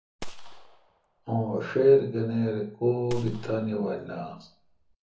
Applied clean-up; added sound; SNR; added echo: none; Gunshot, gunfire; 13 dB; reverberation time 0.6 s.